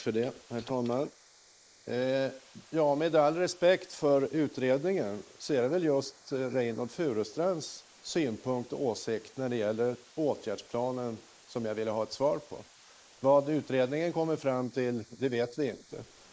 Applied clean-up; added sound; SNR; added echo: neural mask model Resemble Enhance denoiser.